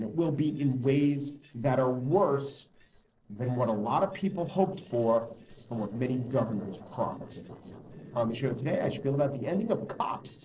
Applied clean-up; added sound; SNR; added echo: neural separator model SepFormer DNS4.